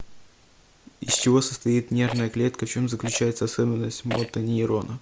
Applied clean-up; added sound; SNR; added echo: none; Rattle; 14 dB; none.